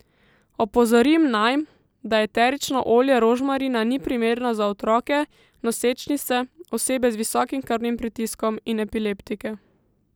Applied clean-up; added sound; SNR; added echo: none; none; none; none.